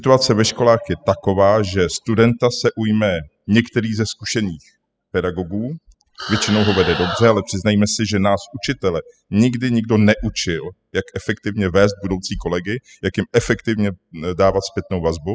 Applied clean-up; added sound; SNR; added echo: classical method spectral subtraction.